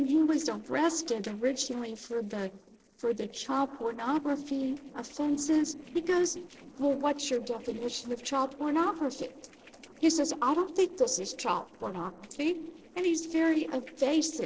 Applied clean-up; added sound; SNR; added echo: neural separator model SepFormer DNS4.